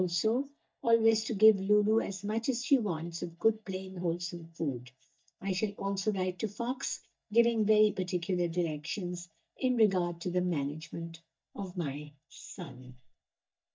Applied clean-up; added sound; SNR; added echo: neural mask model DeepFilterNet 3.